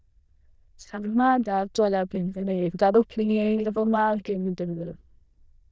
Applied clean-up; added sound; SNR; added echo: neural diffusion model UNIVERSE++.